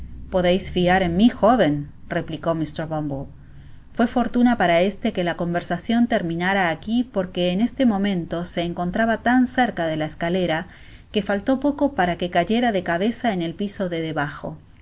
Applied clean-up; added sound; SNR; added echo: none; none; none; none.